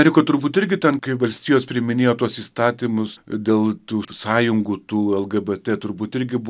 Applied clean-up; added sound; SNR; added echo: none; none; none; none.